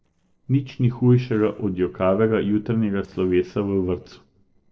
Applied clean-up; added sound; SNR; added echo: neural separator model SepFormer DNS4.